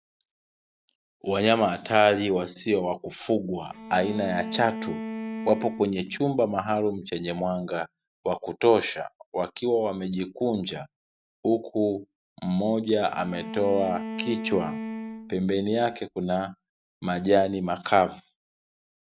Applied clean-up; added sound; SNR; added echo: none; Bowed string instrument; 9 dB; none.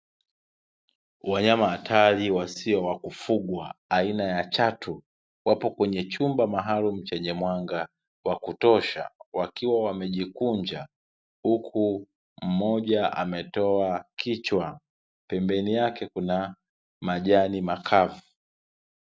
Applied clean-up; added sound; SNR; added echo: none; none; none; none.